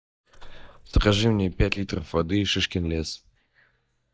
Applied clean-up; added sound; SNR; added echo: neural mask model DeepFilterNet 3.